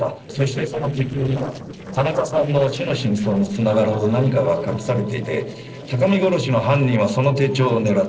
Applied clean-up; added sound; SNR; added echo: neural separator model SepFormer DNS4.